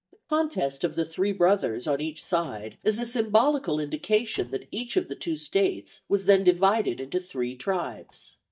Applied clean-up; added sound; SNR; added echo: neural mask model DeepFilterNet 3.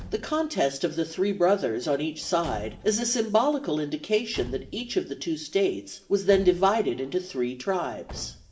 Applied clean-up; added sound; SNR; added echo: none; Slam / Truck / Car; 19 dB; reverberation time 0.6 s.